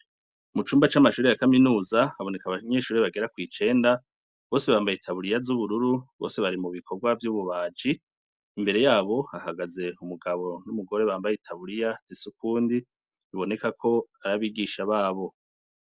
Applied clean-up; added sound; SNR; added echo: none; none; none; none.